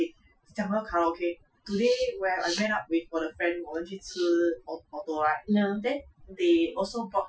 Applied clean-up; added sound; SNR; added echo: classical method Wiener filter.